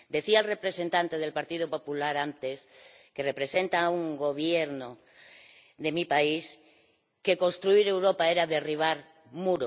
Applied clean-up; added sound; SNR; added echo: none; none; none; none.